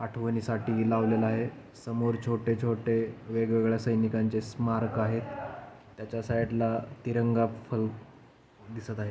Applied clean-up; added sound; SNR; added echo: none; none; none; none.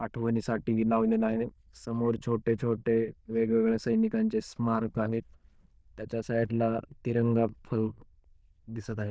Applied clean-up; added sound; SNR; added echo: neural diffusion model UNIVERSE++.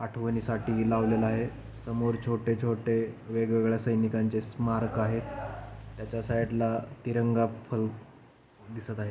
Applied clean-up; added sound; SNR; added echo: none; Engine / Car; 18 dB; none.